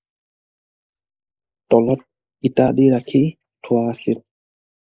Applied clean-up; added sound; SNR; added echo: neural mask model Resemble Enhance denoiser.